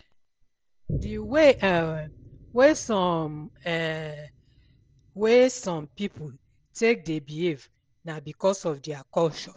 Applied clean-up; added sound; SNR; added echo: none; Boom; 17 dB; none.